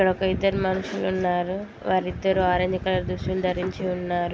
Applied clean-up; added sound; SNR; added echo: none; none; none; none.